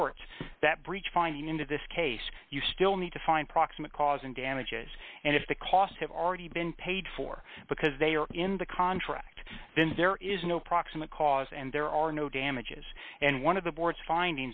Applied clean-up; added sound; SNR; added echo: none; none; none; none.